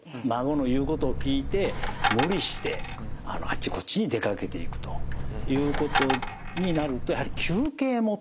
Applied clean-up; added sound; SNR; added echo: none; Coin (dropping); 1 dB; none.